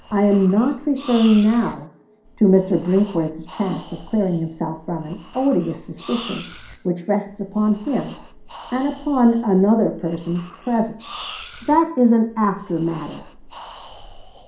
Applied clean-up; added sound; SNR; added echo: none; Breathing; 18 dB; reverberation time 0.5 s.